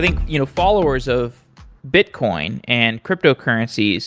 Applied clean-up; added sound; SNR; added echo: none; none; none; none.